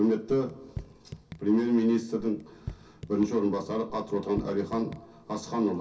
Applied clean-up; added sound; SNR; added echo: none; Raindrop / Drip; 16 dB; reverberation time 0.3 s.